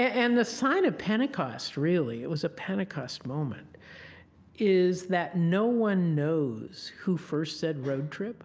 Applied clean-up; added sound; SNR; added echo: none; none; none; none.